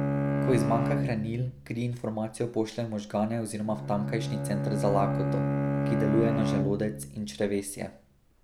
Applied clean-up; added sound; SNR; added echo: none; Bowed string instrument; 0 dB; none.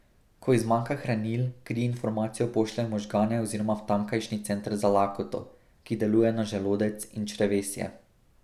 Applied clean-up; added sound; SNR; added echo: none; none; none; none.